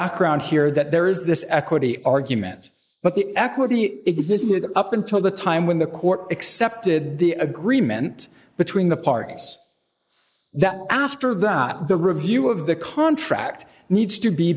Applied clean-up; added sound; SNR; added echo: neural mask model Resemble Enhance denoiser.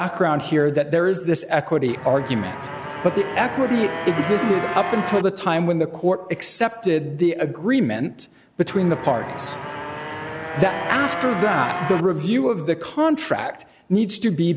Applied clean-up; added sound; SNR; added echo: none; Motorcycle; 7 dB; none.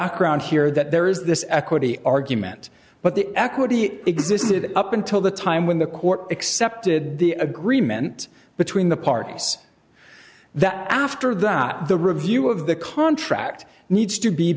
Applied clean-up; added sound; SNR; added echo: none; none; none; none.